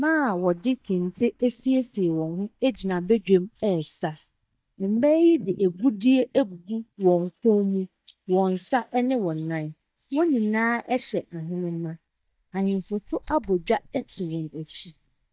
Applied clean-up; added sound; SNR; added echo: neural mask model DeepFilterNet 3.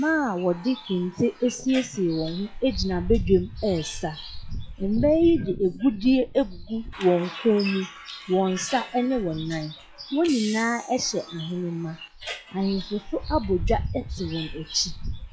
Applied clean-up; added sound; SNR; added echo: classical method log-MMSE.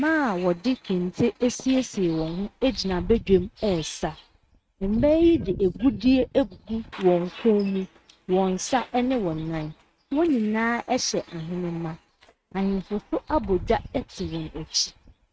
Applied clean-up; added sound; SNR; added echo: neural mask model RNNoise.